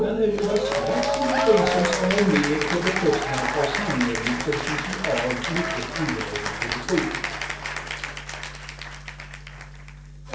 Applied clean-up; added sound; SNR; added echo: none; Applause / Cheering; 2 dB; reverberation time 0.3 s.